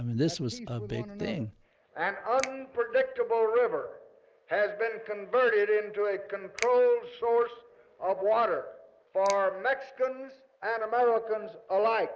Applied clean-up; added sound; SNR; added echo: neural mask model Resemble Enhance denoiser.